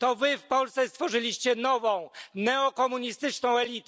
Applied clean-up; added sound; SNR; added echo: none; none; none; none.